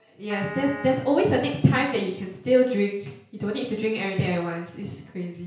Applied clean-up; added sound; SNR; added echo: none; Piano; 12 dB; reverberation time 0.5 s.